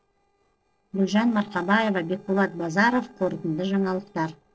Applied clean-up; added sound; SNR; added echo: neural separator model SepFormer DNS4.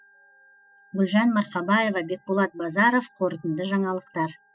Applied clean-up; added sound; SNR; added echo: classical method spectral subtraction.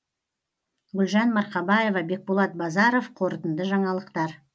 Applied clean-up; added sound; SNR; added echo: none; none; none; none.